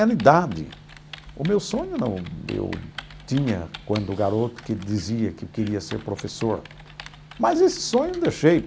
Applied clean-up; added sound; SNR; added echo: none; Typing; 18 dB; none.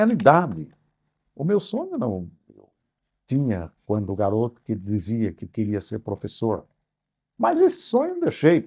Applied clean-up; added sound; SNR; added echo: neural mask model DeepFilterNet 3.